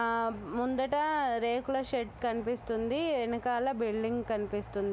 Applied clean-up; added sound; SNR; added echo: none; none; none; none.